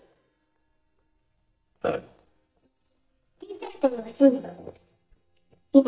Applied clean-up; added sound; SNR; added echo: neural mask model DeepFilterNet 3.